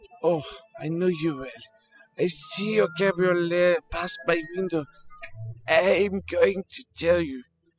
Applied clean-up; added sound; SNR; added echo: classical method spectral subtraction.